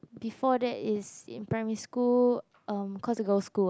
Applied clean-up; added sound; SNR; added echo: none; none; none; none.